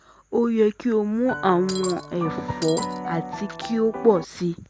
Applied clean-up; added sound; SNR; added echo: none; Piano + Shatter; 8 dB; none.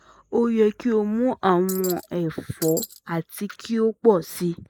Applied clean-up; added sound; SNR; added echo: neural mask model Resemble Enhance denoiser.